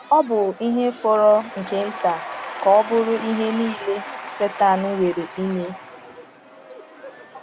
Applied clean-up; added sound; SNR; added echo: none; Applause / Crowd / Cheering; 13 dB; none.